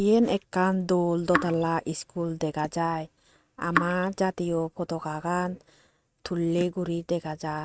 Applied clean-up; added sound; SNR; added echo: neural mask model RNNoise.